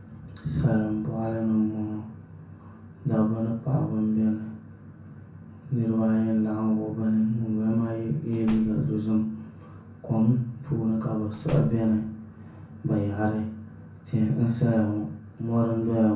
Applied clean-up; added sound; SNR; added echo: none; Slam; 15 dB; reverberation time 0.5 s.